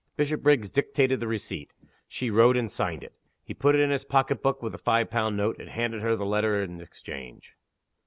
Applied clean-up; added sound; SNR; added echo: none; none; none; none.